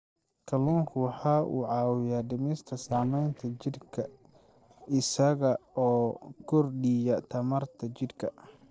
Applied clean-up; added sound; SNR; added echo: neural separator model SepFormer DNS4.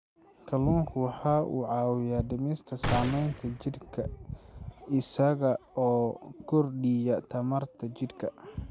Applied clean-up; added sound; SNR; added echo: none; Gunshot, gunfire; 6 dB; none.